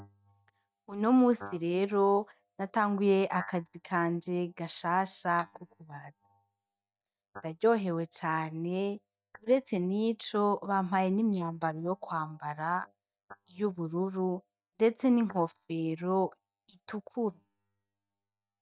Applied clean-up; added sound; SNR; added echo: neural mask model DeepFilterNet 3.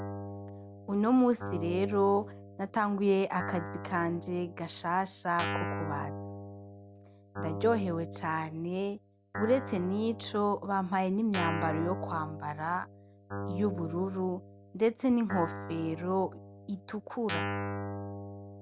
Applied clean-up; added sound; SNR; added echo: none; Guitar; 8 dB; none.